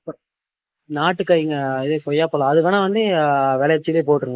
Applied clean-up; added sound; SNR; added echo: neural mask model Resemble Enhance denoiser.